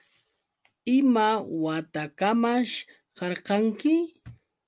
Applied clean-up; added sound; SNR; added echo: none; none; none; none.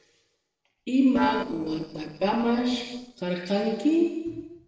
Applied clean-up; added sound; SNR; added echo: neural separator model SepFormer DNS4.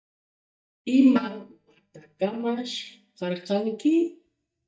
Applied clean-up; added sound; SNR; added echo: neural mask model DeepFilterNet 3.